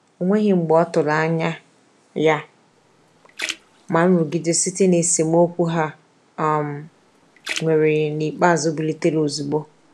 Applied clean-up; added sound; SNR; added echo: none; Splash, splatter; 18 dB; none.